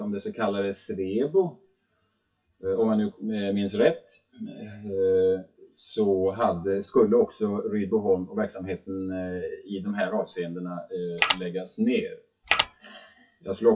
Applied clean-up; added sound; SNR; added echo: classical method WPE with log-MMSE.